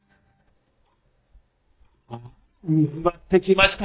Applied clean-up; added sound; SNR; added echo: neural mask model DeepFilterNet 3.